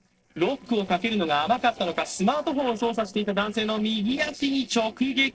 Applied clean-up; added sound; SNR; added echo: neural separator model SepFormer DNS4.